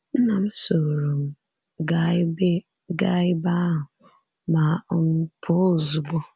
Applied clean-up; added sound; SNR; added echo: none; none; none; none.